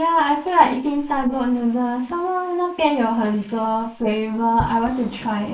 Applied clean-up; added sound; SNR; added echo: neural mask model Resemble Enhance denoiser.